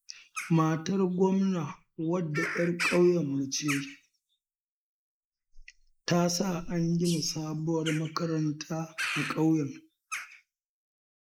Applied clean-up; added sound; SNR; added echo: neural mask model Resemble Enhance denoiser.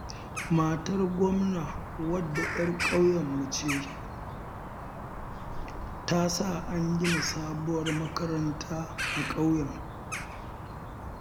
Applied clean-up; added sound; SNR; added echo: none; Bird vocalization, bird call, bird song; 6 dB; none.